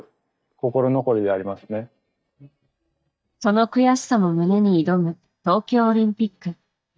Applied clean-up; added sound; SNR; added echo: neural mask model DeepFilterNet 3.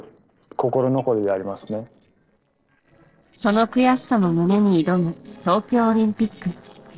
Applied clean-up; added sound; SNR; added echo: neural separator model SepFormer DNS4.